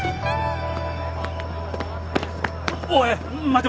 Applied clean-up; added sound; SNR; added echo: none; none; none; none.